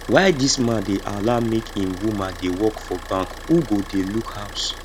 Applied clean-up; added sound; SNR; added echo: none; Idling / Car; 13 dB; none.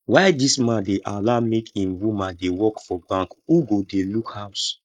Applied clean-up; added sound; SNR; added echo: neural mask model Resemble Enhance denoiser.